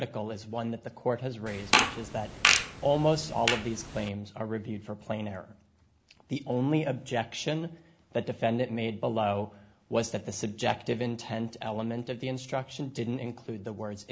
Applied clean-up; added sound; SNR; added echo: none; Fart; -3 dB; none.